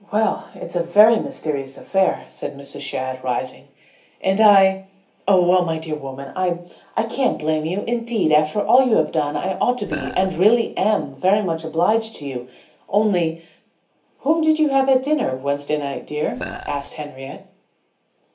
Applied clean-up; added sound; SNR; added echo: none; Burping, eructation; 10 dB; reverberation time 0.3 s.